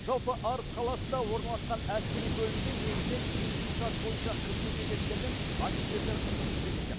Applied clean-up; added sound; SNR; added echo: none; Hiss; -5 dB; none.